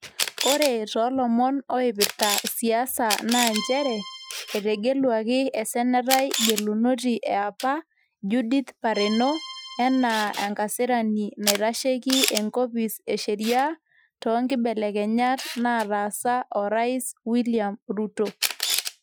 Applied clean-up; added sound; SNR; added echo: classical method Wiener filter.